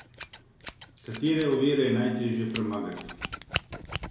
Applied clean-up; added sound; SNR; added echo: none; Scissors; 8 dB; reverberation time 0.6 s.